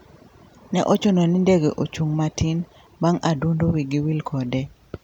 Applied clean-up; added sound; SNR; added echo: none; none; none; none.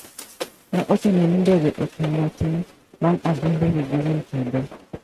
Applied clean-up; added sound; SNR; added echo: neural mask model RNNoise.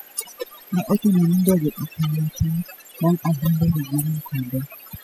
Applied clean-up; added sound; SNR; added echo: classical method spectral subtraction.